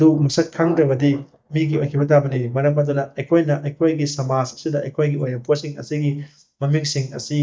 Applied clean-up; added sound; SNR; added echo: neural mask model DeepFilterNet 3.